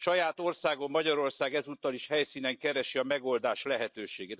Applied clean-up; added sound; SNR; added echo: neural mask model Resemble Enhance denoiser.